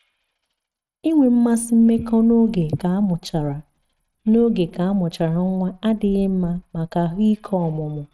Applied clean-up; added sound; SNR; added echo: neural mask model RNNoise.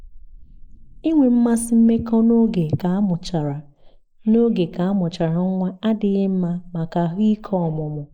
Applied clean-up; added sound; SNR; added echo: neural mask model Resemble Enhance denoiser.